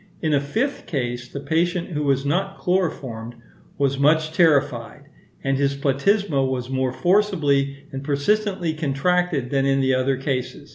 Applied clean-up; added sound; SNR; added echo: none; none; none; none.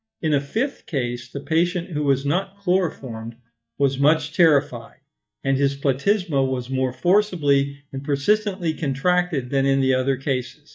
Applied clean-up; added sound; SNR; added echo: neural mask model DeepFilterNet 3.